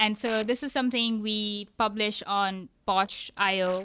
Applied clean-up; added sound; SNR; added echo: neural separator model SepFormer DNS4.